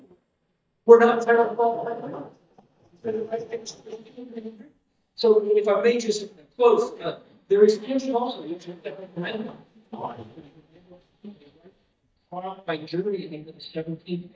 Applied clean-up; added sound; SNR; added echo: neural mask model DeepFilterNet 3.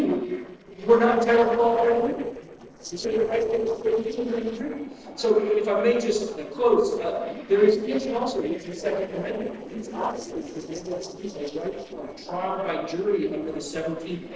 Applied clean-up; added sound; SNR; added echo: neural separator model SepFormer DNS4.